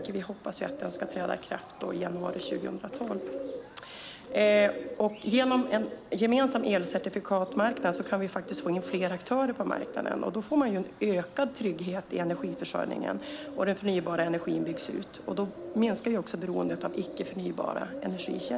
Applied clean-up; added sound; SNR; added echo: none; Bird; 11 dB; none.